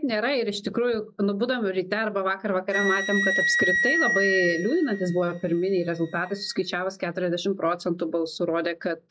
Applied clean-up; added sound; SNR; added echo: classical method log-MMSE.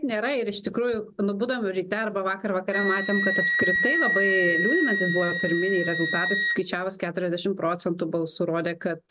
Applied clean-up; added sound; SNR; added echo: none; Wind instrument, woodwind instrument; 2 dB; none.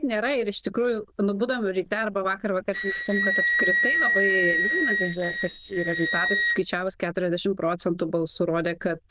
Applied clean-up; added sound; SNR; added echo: neural diffusion model UNIVERSE++.